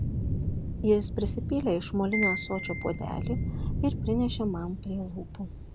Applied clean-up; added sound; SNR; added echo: none; Piano + Thunder; 2 dB; none.